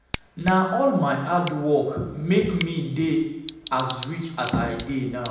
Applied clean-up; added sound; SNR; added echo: none; Tick / Bicycle; 9 dB; reverberation time 0.9 s.